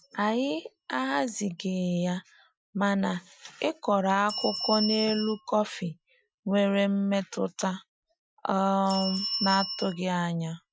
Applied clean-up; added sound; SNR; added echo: classical method Wiener filter.